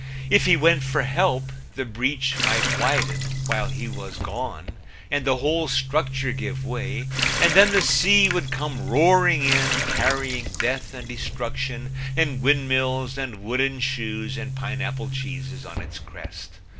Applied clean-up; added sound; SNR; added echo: none; Boom + Water tap, faucet; 3 dB; none.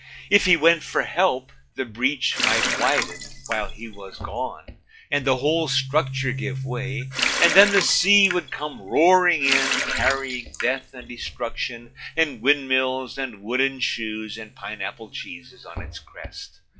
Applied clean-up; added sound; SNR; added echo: classical method log-MMSE.